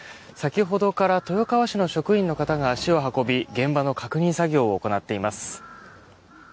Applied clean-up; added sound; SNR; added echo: none; none; none; none.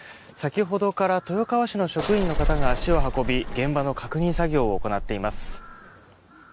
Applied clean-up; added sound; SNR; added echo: none; Bus / Engine; 1 dB; none.